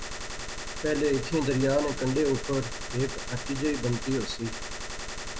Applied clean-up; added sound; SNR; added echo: none; Gunshot, gunfire; 6 dB; none.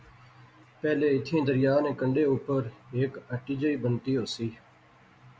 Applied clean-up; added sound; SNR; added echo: none; none; none; none.